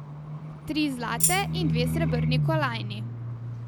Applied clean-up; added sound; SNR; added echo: none; Tambourine + Livestock, farm animals, working animals; -3 dB; none.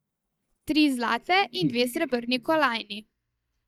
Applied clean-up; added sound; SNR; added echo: neural mask model DeepFilterNet 3.